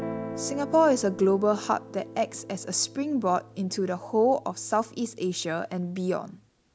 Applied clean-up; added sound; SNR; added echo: none; Guitar; 14 dB; none.